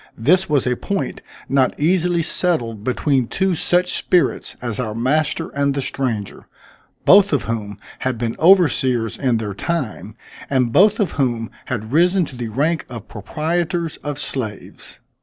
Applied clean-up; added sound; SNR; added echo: none; none; none; none.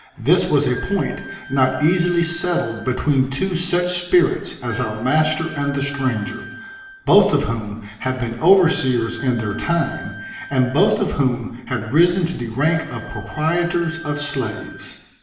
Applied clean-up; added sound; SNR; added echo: none; Wind instrument, woodwind instrument; 17 dB; reverberation time 1.0 s.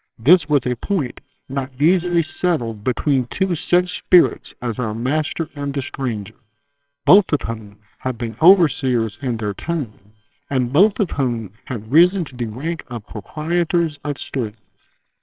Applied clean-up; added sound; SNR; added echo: neural separator model SepFormer WHAMR!.